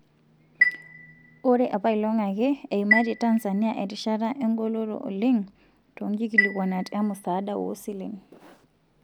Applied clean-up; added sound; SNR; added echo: none; Chime; 3 dB; none.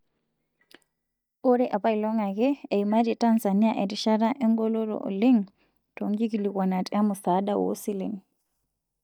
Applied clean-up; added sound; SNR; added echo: neural mask model DeepFilterNet 3.